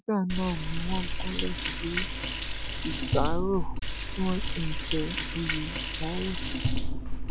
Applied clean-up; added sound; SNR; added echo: none; Liquid; -4 dB; none.